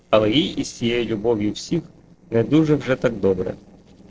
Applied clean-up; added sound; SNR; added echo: neural separator model SepFormer DNS4.